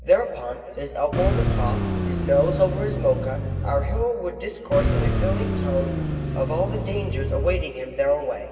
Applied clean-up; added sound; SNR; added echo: none; Car; -1 dB; reverberation time 2.7 s.